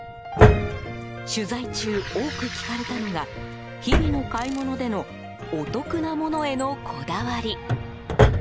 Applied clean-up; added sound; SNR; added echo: none; Drawer open or close; -3 dB; none.